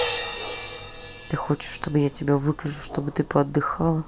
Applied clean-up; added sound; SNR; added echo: none; Crash cymbal; 3 dB; none.